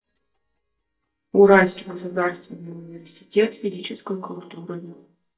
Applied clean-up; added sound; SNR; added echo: neural mask model DeepFilterNet 3.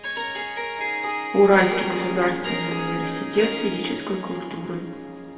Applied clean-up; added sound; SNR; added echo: none; Harp; 6 dB; reverberation time 1.9 s.